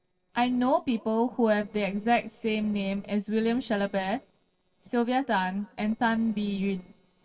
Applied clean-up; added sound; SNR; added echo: neural separator model SepFormer DNS4.